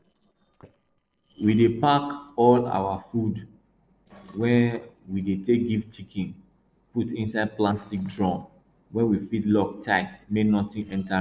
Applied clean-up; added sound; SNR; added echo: neural separator model SepFormer DNS4.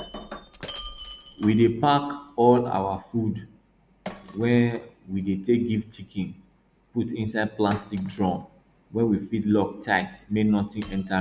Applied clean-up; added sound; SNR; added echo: none; Shatter; 20 dB; none.